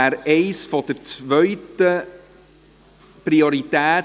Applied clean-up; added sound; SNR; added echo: none; none; none; none.